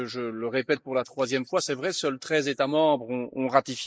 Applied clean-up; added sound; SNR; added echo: neural mask model Resemble Enhance denoiser.